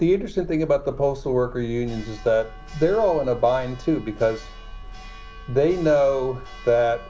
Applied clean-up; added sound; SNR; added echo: none; Church bell; 15 dB; none.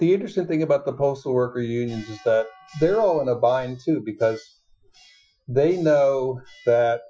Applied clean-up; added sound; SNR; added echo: classical method Wiener filter.